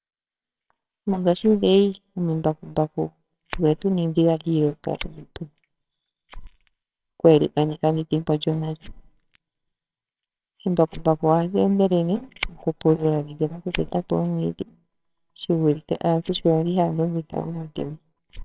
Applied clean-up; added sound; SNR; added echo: neural separator model SepFormer WHAMR!.